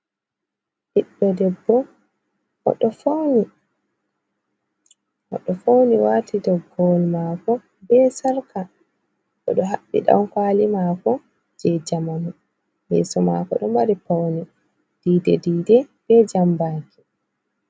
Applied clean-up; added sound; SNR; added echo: none; none; none; none.